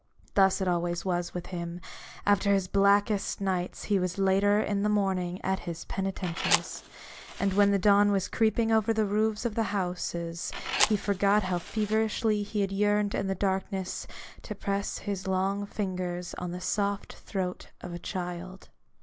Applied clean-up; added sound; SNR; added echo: none; Fire; 8 dB; none.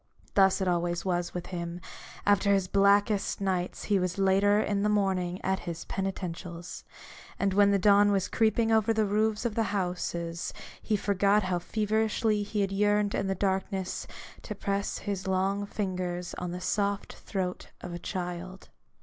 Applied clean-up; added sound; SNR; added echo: none; none; none; none.